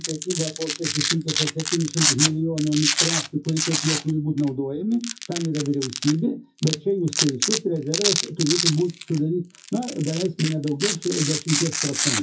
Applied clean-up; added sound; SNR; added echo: classical method WPE with log-MMSE.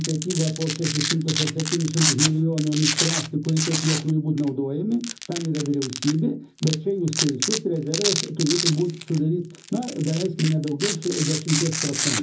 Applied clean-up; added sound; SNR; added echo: none; Domestic sounds, home sounds; 5 dB; reverberation time 0.4 s.